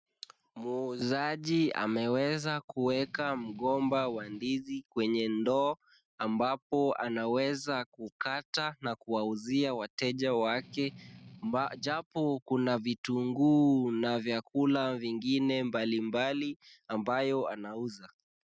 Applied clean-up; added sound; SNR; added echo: neural mask model RNNoise.